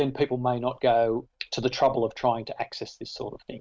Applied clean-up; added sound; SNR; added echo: neural mask model RNNoise.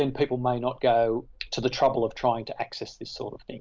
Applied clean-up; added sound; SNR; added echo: neural mask model DeepFilterNet 3.